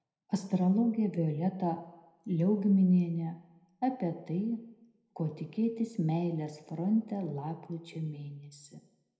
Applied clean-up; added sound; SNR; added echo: none; none; none; reverberation time 0.8 s.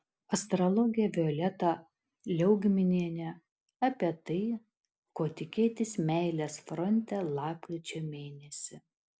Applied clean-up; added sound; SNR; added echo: none; none; none; none.